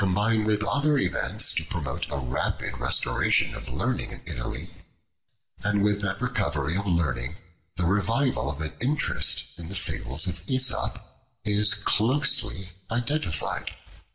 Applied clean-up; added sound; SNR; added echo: none; none; none; none.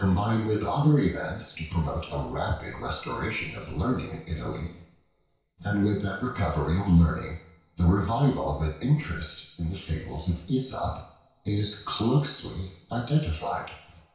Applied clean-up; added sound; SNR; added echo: none; none; none; reverberation time 0.6 s.